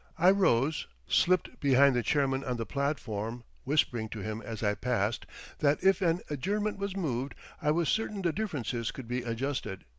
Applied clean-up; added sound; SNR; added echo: none; none; none; none.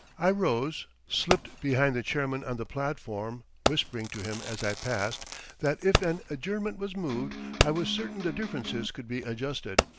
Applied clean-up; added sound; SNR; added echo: none; Electric guitar + Fireworks; 3 dB; none.